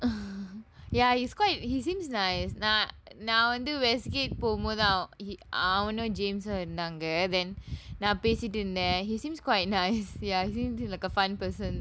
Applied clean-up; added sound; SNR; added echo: none; none; none; none.